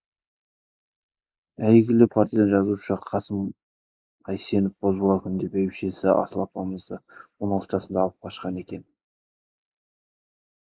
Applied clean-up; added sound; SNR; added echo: neural mask model Resemble Enhance denoiser.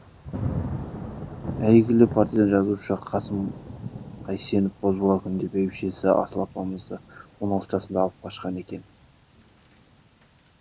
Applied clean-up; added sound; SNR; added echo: none; Thunder / Rain; 12 dB; none.